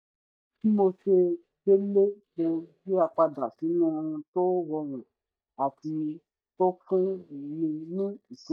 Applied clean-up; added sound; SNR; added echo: neural mask model DeepFilterNet 3.